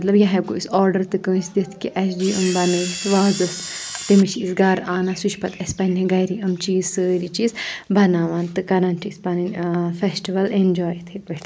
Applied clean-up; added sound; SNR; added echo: none; Camera; 9 dB; none.